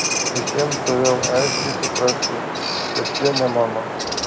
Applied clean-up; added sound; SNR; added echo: none; Wind + Bird vocalization, bird call, bird song; 0 dB; none.